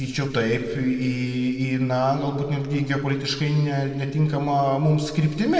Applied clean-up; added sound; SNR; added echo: none; none; none; reverberation time 1.8 s.